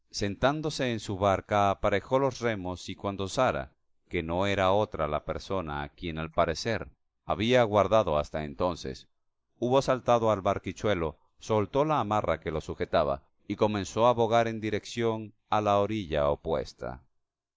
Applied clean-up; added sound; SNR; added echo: neural mask model Resemble Enhance denoiser.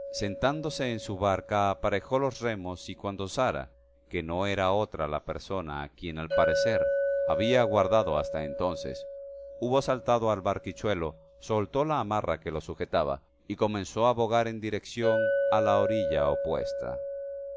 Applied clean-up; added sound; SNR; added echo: none; Chink, clink; 4 dB; none.